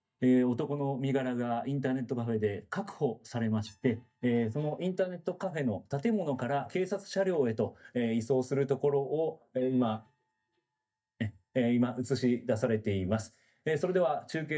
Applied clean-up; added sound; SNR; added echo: neural mask model DeepFilterNet 3.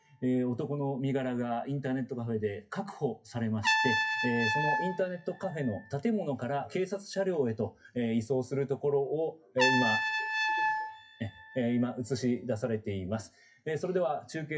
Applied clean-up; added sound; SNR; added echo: classical method WPE with log-MMSE.